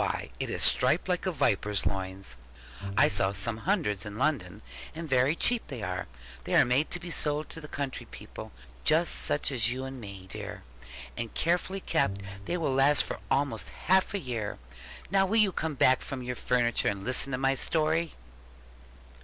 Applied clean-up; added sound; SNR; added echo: none; Bowed string instrument; 14 dB; none.